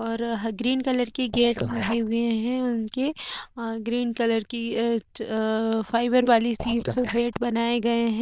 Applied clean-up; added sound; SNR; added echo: neural diffusion model UNIVERSE++.